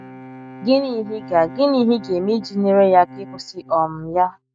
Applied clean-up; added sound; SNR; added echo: neural mask model RNNoise.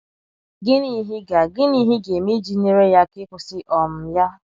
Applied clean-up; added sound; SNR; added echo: none; none; none; none.